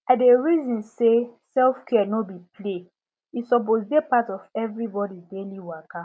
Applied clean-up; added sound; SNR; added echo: none; none; none; none.